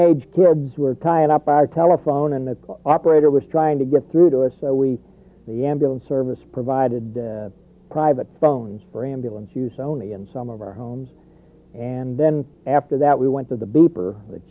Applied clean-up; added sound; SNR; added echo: none; none; none; none.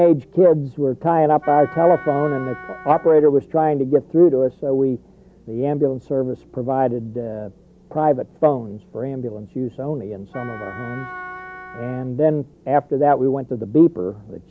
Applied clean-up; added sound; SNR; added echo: none; Wind instrument, woodwind instrument; 16 dB; none.